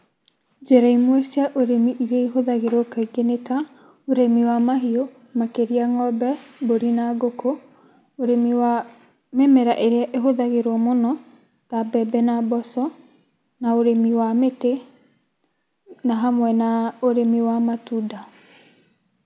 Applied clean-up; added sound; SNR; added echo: none; none; none; none.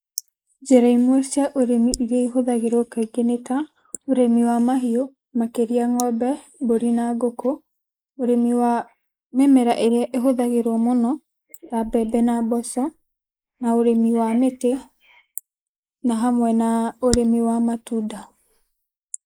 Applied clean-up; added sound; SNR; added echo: neural mask model Resemble Enhance denoiser.